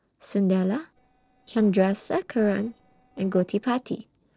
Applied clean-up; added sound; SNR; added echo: neural separator model SepFormer DNS4.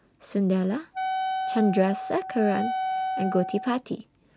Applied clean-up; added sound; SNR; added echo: none; Wind instrument, woodwind instrument; 3 dB; none.